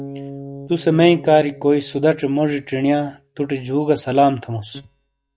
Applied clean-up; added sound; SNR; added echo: neural mask model DeepFilterNet 3.